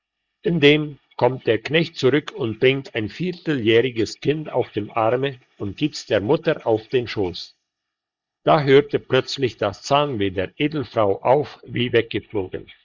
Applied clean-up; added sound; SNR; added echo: neural mask model Resemble Enhance denoiser.